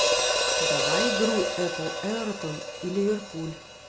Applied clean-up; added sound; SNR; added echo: none; Hi-hat; -3 dB; none.